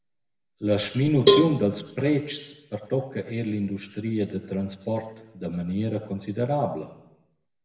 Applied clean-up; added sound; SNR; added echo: none; Cowbell; 0 dB; reverberation time 0.8 s.